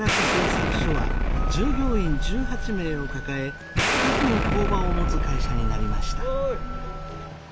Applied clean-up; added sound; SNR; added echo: none; Explosion; -5 dB; none.